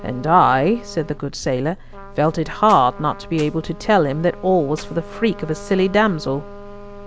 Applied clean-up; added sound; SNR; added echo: none; Clapping + Trumpet; 19 dB; none.